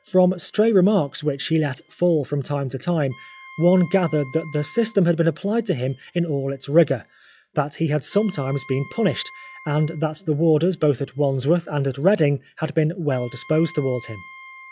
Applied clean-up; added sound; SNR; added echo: classical method log-MMSE.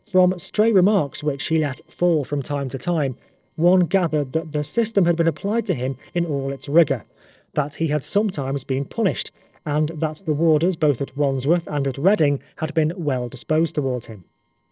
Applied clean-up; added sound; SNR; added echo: neural separator model SepFormer DNS4.